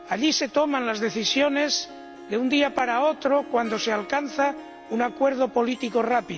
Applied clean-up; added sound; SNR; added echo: none; Harp; 17 dB; none.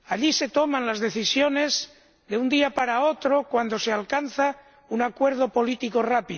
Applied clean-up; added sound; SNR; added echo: none; none; none; none.